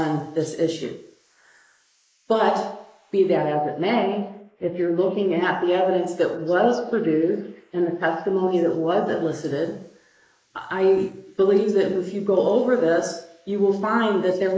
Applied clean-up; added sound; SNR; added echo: neural mask model Resemble Enhance denoiser.